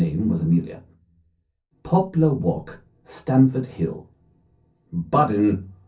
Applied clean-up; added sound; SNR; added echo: none; none; none; reverberation time 0.3 s.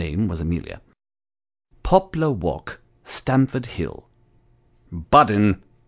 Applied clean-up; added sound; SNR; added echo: none; none; none; none.